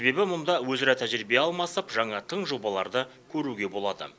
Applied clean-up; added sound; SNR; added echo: none; none; none; none.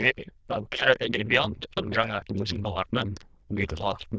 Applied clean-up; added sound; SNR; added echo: neural diffusion model UNIVERSE++.